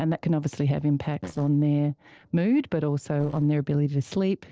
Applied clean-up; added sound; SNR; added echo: neural separator model SepFormer DNS4.